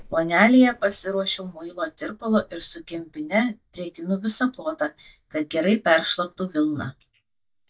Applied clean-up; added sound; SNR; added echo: neural mask model DeepFilterNet 3.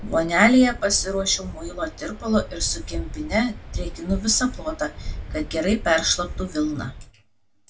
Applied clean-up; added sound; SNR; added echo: none; Waves, surf; 10 dB; reverberation time 0.2 s.